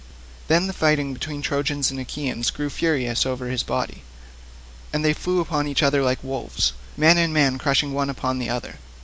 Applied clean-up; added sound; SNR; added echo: none; none; none; none.